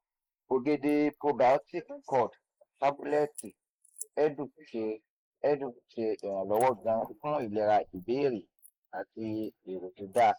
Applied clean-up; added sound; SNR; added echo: neural mask model Resemble Enhance denoiser.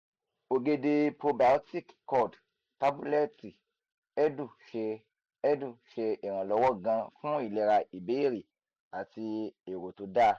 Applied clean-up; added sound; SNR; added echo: none; none; none; none.